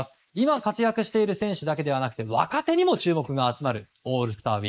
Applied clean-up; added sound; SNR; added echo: neural mask model Resemble Enhance denoiser.